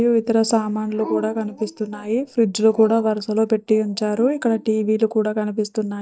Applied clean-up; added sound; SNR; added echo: neural mask model DeepFilterNet 3.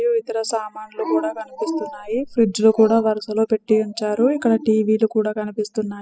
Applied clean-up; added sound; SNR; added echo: classical method spectral subtraction.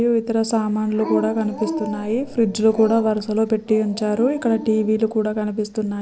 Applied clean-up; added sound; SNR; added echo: none; Dog; 13 dB; none.